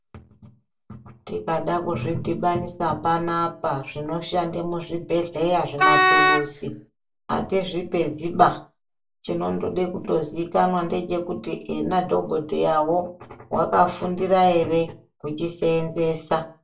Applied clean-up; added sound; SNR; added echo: none; Wind instrument, woodwind instrument; -5 dB; reverberation time 0.2 s.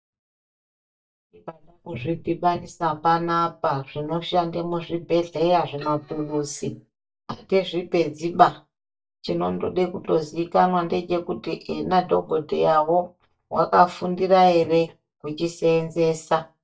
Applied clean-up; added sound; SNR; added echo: neural mask model DeepFilterNet 3.